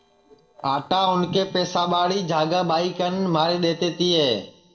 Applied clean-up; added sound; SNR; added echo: neural separator model SepFormer DNS4.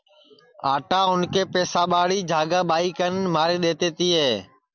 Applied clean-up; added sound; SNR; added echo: none; none; none; none.